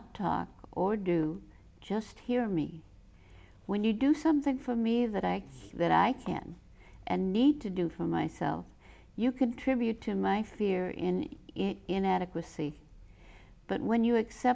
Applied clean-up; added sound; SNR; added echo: none; none; none; none.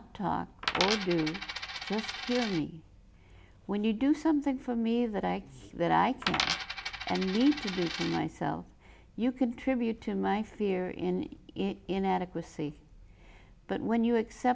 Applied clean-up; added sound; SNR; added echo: none; Coin (dropping); 4 dB; none.